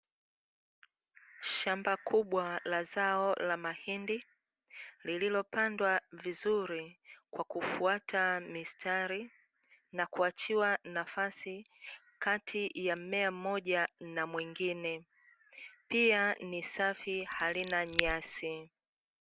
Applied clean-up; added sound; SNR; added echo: none; Scissors; 1 dB; none.